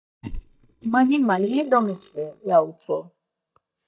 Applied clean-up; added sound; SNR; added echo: neural mask model DeepFilterNet 3.